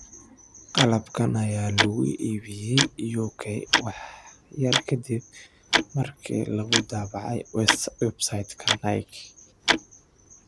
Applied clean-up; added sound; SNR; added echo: none; Tick-tock; 2 dB; none.